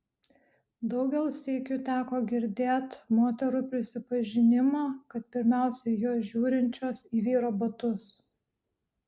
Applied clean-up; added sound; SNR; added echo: none; none; none; none.